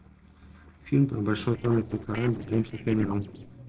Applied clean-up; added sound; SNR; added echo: neural separator model SepFormer DNS4.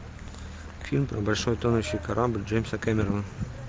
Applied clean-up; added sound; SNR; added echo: none; none; none; none.